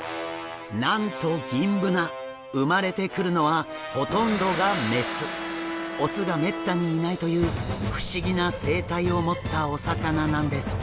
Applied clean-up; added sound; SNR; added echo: none; none; none; none.